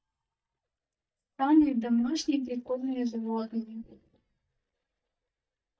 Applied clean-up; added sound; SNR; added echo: neural mask model DeepFilterNet 3.